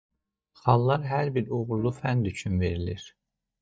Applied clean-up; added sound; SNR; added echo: neural mask model DeepFilterNet 3.